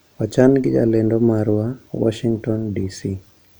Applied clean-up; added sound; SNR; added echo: none; none; none; none.